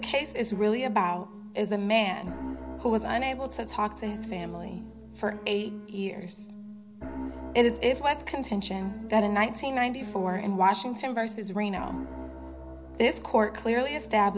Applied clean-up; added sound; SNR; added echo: none; Piano; 12 dB; none.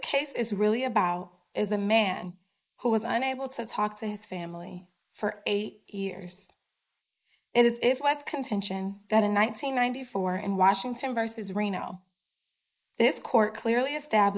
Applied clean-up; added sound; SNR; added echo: neural mask model Resemble Enhance denoiser.